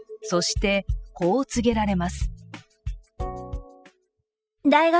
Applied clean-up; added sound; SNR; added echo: classical method spectral subtraction.